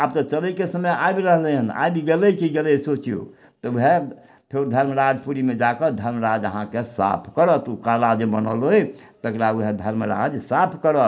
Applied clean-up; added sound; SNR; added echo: none; none; none; none.